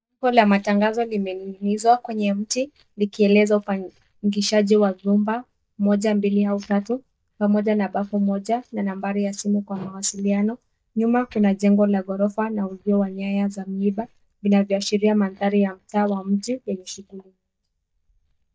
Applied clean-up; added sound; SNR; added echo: neural mask model DeepFilterNet 3.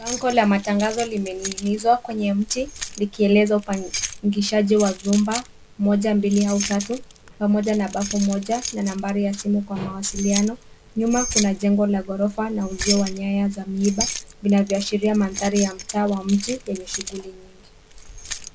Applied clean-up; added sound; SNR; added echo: none; Keys jangling; 11 dB; none.